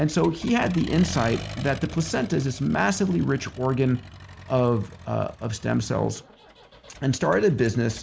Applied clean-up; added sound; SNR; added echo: none; Accelerating, revving, vroom; 15 dB; none.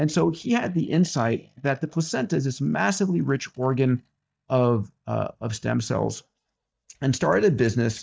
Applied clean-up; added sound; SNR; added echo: neural mask model DeepFilterNet 3.